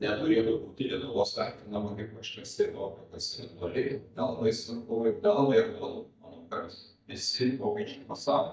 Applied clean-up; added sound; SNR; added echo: neural mask model DeepFilterNet 3.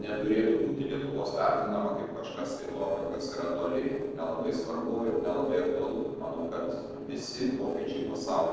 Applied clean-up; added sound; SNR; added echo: neural separator model SepFormer DNS4.